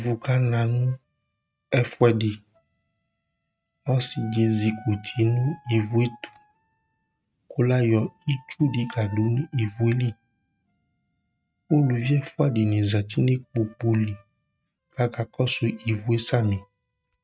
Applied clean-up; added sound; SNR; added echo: neural mask model RNNoise.